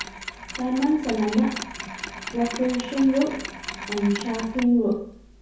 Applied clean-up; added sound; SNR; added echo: none; Mechanisms; 11 dB; reverberation time 0.6 s.